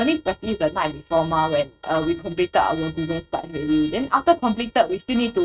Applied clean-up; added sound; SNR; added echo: neural mask model RNNoise.